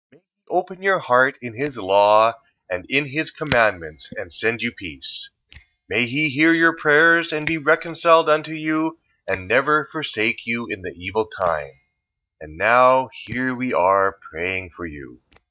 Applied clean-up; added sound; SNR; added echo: neural mask model DeepFilterNet 3.